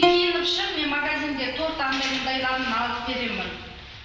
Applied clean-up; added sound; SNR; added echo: none; Plucked string instrument; 2 dB; none.